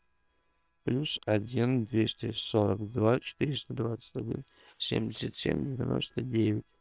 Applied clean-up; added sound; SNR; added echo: neural separator model SepFormer WHAM!.